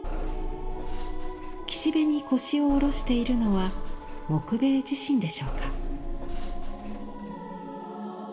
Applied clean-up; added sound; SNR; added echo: none; Bus / Engine; 3 dB; reverberation time 1.6 s.